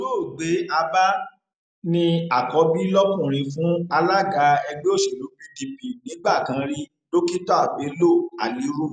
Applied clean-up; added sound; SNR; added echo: none; none; none; none.